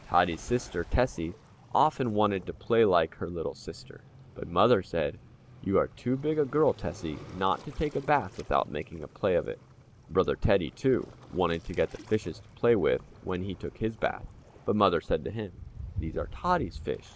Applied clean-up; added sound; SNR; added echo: none; Waves, surf; 18 dB; none.